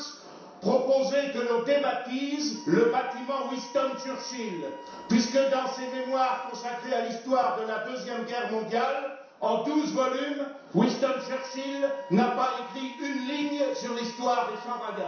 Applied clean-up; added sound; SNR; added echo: none; Wind instrument, woodwind instrument; 20 dB; reverberation time 0.7 s.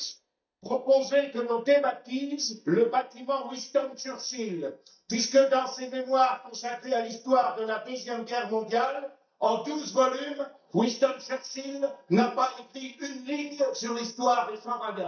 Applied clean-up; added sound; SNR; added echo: neural mask model DeepFilterNet 3.